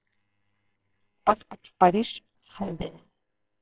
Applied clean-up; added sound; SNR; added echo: neural separator model SepFormer WHAMR!.